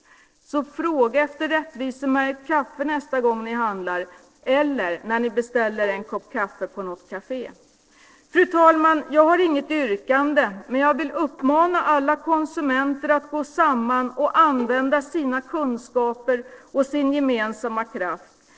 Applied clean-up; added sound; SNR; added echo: neural separator model SepFormer DNS4.